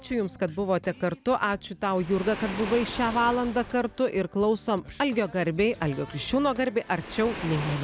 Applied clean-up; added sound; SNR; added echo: none; Waves, surf; 15 dB; none.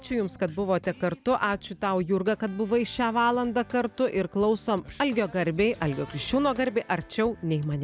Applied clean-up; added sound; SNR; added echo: none; none; none; none.